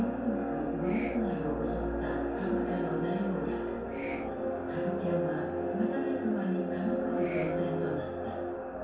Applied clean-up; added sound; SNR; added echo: none; Hiss; 20 dB; reverberation time 0.7 s.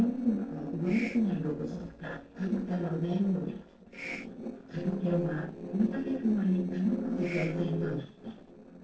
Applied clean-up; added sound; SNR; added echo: neural separator model SepFormer DNS4.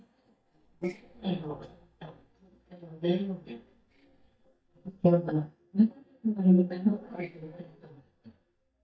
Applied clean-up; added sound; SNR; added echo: neural mask model DeepFilterNet 3.